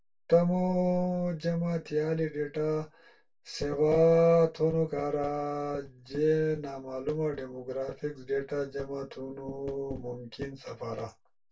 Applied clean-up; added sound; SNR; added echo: none; none; none; reverberation time 0.2 s.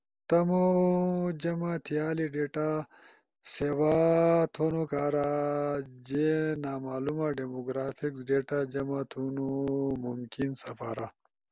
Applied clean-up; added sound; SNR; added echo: none; none; none; none.